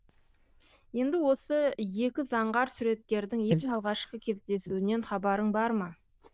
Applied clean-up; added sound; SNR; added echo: neural diffusion model UNIVERSE++.